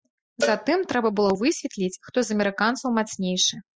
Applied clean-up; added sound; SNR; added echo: classical method spectral subtraction.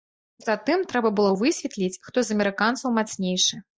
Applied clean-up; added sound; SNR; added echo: neural mask model DeepFilterNet 3.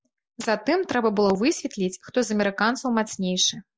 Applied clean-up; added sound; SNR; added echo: none; none; none; none.